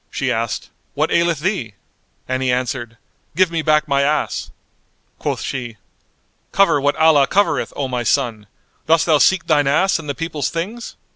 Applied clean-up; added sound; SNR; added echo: none; none; none; none.